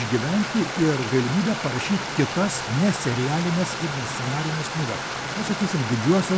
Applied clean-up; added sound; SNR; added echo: none; Stream; 5 dB; none.